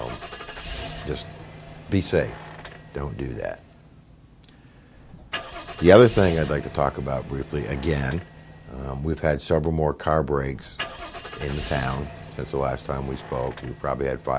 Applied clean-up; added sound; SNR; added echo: none; Engine starting / Car; 14 dB; none.